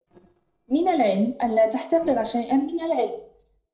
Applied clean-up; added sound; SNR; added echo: neural separator model SepFormer DNS4.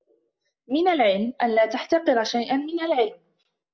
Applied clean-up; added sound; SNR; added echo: none; none; none; none.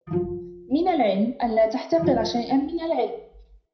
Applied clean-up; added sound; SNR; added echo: none; Bowed string instrument; 9 dB; reverberation time 0.5 s.